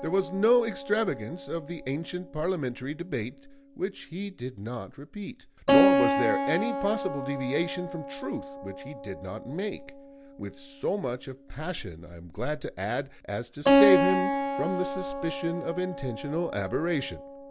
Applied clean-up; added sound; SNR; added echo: none; Keyboard (musical); 0 dB; none.